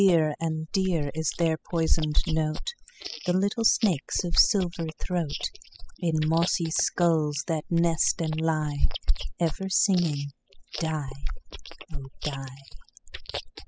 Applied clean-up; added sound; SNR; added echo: classical method spectral subtraction.